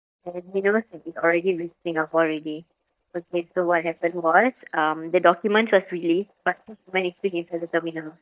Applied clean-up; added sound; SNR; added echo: neural mask model DeepFilterNet 3.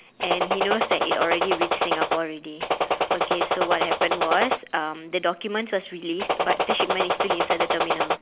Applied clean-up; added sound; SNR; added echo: none; Gunshot, gunfire; -4 dB; none.